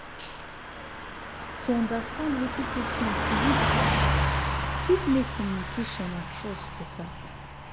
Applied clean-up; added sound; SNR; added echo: none; Car passing by / Truck; -2 dB; none.